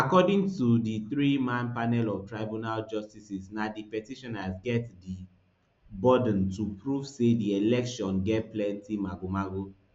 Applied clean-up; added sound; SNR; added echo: none; none; none; none.